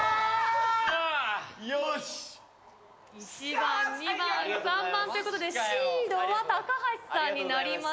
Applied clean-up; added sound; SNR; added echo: none; none; none; none.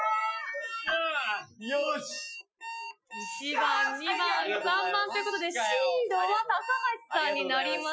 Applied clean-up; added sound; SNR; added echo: classical method Wiener filter.